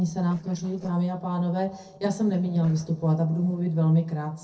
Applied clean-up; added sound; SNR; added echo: neural separator model SepFormer DNS4.